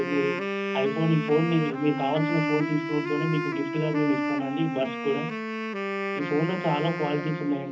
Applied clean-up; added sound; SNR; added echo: none; Wind instrument, woodwind instrument; 3 dB; reverberation time 0.4 s.